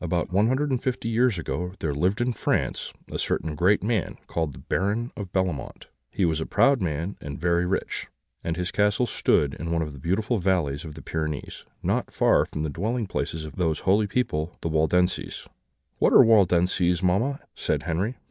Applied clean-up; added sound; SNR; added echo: neural mask model DeepFilterNet 3.